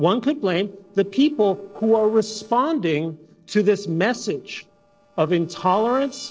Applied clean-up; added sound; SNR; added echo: neural separator model SepFormer DNS4.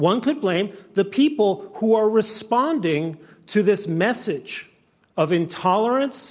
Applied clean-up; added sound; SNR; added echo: none; none; none; none.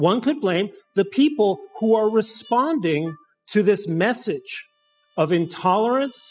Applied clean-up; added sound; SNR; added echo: classical method spectral subtraction.